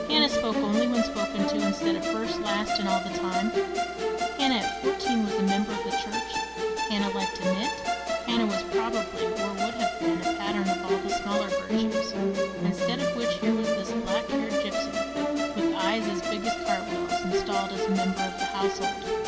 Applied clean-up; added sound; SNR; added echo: none; Musical instrument; -3 dB; reverberation time 2.4 s.